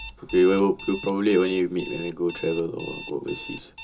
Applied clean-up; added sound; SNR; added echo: none; Alarm; 15 dB; reverberation time 0.2 s.